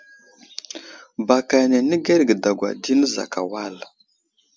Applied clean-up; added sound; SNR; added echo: none; none; none; none.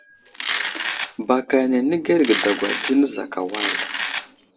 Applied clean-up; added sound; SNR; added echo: none; Domestic sounds, home sounds; 4 dB; reverberation time 1.0 s.